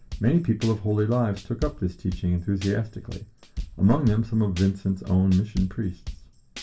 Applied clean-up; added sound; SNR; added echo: none; Tambourine / Drum / Drum kit; 14 dB; reverberation time 0.2 s.